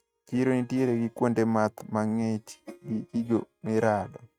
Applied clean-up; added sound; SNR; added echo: neural mask model RNNoise.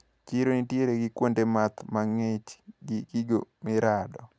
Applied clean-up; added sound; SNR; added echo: none; none; none; none.